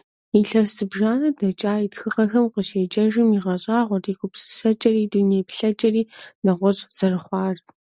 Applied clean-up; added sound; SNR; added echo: none; none; none; none.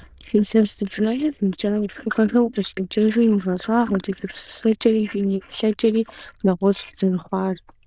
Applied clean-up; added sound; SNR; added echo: neural diffusion model UNIVERSE++.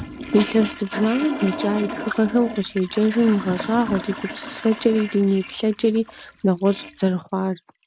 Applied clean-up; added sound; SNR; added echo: none; Toilet flush; 11 dB; none.